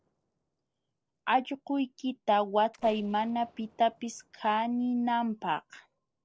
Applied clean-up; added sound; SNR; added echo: neural separator model SepFormer DNS4.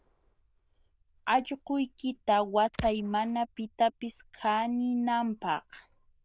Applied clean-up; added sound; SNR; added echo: neural diffusion model UNIVERSE++.